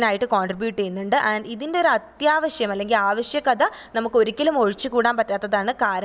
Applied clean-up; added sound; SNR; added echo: none; none; none; none.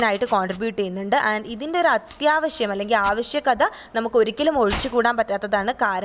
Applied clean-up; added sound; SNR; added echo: none; Domestic sounds, home sounds; 19 dB; none.